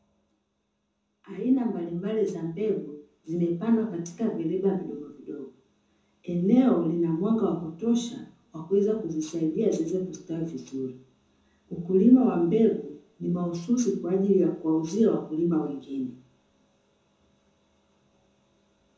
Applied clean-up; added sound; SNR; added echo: none; none; none; reverberation time 0.5 s.